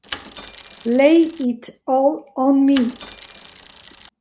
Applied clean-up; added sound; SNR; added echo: none; Mechanisms / Bicycle; 19 dB; none.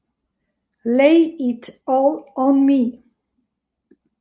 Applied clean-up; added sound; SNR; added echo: none; none; none; none.